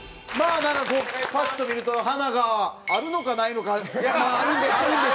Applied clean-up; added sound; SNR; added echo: none; none; none; none.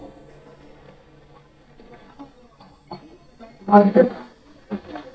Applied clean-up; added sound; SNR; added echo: neural mask model DeepFilterNet 3.